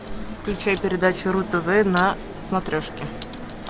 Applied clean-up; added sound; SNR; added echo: none; Mechanisms; 19 dB; none.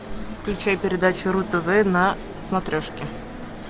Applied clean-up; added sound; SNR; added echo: none; none; none; none.